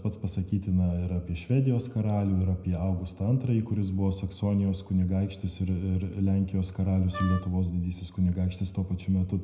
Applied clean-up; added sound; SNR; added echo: none; Wind instrument, woodwind instrument; 12 dB; reverberation time 0.8 s.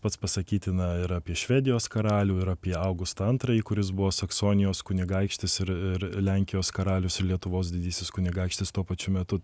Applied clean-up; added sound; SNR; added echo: none; none; none; none.